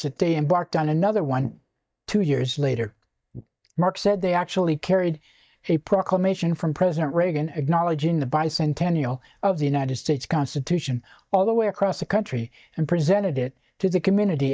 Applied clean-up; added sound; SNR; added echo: neural mask model DeepFilterNet 3.